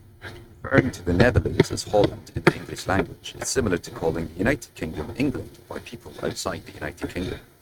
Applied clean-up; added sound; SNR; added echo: neural mask model RNNoise.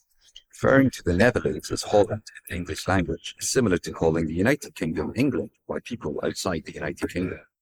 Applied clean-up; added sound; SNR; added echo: neural mask model Resemble Enhance denoiser.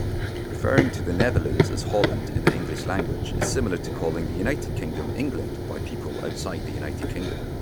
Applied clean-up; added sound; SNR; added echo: none; Run; -3 dB; none.